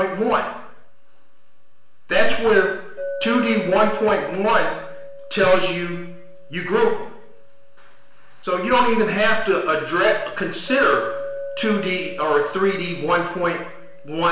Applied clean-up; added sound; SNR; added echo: none; Chink, clink; 15 dB; reverberation time 0.7 s.